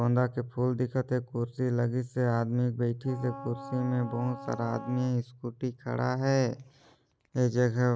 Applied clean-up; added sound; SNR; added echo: none; Wind instrument, woodwind instrument; 15 dB; none.